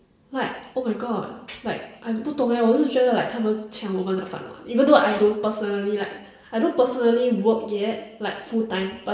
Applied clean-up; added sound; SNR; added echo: none; Tools; 19 dB; reverberation time 0.8 s.